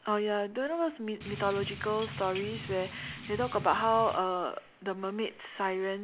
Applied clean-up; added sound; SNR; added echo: none; Drip / Rain; 11 dB; none.